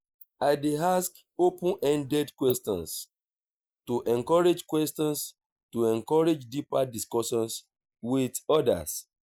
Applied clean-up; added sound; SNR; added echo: neural mask model Resemble Enhance denoiser.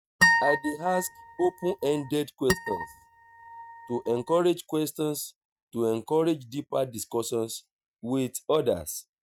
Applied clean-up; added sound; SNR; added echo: neural mask model RNNoise.